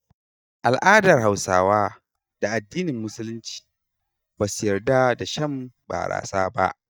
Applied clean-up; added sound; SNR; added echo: neural mask model DeepFilterNet 3.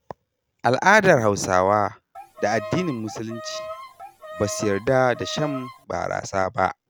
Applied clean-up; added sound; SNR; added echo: none; Bowed string instrument; 13 dB; none.